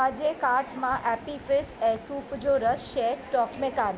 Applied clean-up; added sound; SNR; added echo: none; none; none; none.